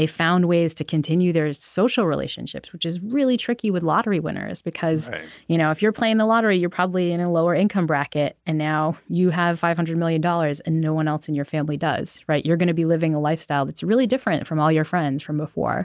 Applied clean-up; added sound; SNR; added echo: none; none; none; none.